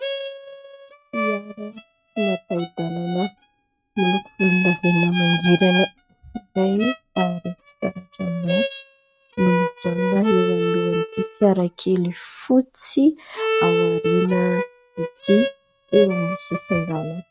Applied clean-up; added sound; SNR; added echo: neural mask model RNNoise.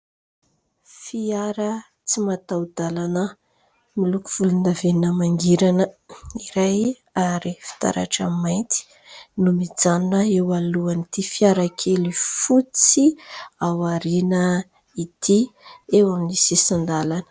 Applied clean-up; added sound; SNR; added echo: none; none; none; none.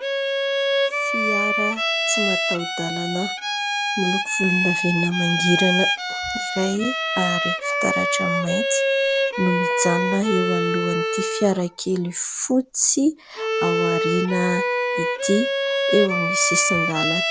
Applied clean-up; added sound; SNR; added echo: none; Bowed string instrument; -1 dB; none.